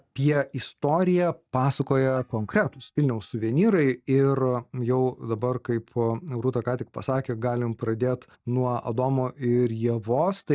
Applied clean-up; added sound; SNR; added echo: neural mask model DeepFilterNet 3.